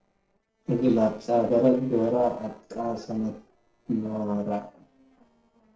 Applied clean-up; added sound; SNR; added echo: neural separator model SepFormer DNS4.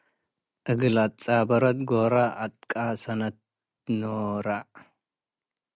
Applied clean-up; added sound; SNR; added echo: none; none; none; none.